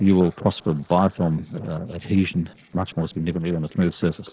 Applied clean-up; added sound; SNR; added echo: neural separator model SepFormer DNS4.